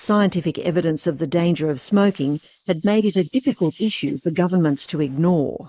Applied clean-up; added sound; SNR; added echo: neural mask model Resemble Enhance denoiser.